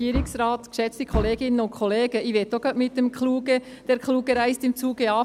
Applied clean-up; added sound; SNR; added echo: none; Wood; 12 dB; none.